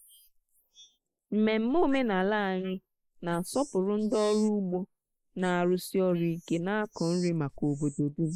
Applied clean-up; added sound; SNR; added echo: neural mask model Resemble Enhance denoiser.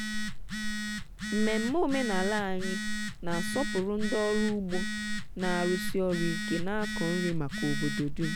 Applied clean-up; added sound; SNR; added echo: none; Telephone; 1 dB; none.